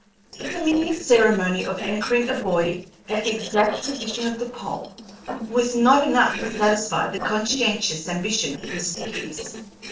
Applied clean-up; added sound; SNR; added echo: neural separator model SepFormer DNS4.